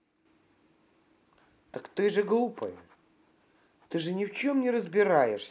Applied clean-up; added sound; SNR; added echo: none; none; none; none.